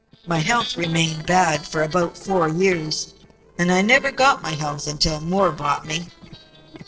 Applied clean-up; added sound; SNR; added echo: neural separator model SepFormer DNS4.